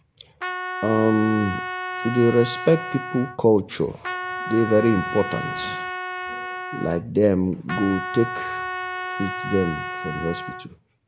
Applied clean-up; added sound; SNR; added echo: none; Trumpet; 7 dB; none.